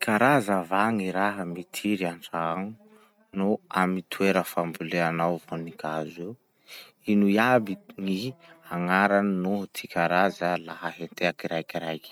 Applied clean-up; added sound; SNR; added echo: none; none; none; none.